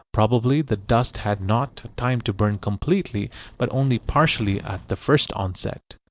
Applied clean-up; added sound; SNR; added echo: neural separator model SepFormer DNS4.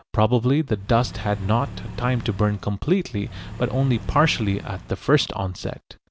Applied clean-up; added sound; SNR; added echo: none; Accelerating, revving, vroom / Car; 13 dB; none.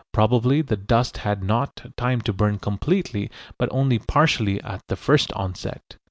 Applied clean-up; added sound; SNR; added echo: none; none; none; none.